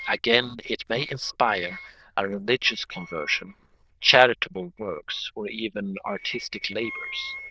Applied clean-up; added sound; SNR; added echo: neural diffusion model UNIVERSE++.